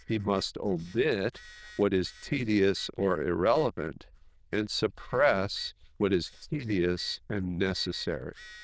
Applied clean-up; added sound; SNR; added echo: neural diffusion model UNIVERSE++.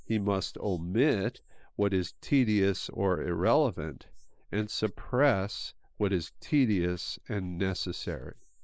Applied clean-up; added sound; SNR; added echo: neural mask model Resemble Enhance denoiser.